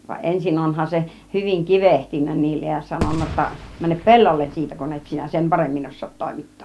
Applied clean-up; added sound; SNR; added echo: none; Fireworks; 12 dB; none.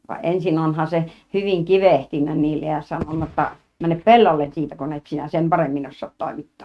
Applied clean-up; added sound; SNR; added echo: neural mask model RNNoise.